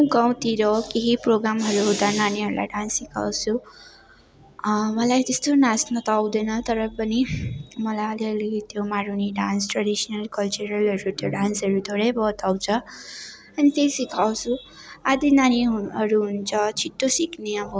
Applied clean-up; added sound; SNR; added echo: none; none; none; none.